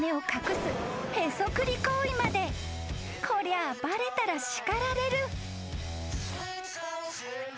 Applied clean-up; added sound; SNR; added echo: none; none; none; none.